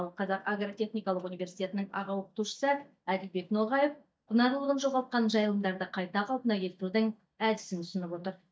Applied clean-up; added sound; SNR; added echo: neural mask model DeepFilterNet 3.